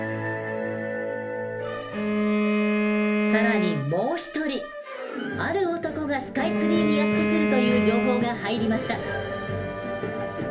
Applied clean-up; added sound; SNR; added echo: none; Bowed string instrument; -2 dB; reverberation time 0.3 s.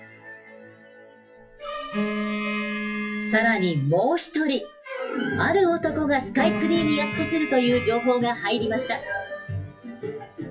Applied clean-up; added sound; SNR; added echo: classical method WPE with log-MMSE.